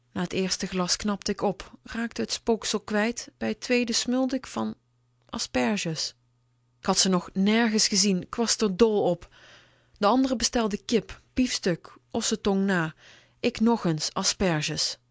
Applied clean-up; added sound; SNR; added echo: none; none; none; none.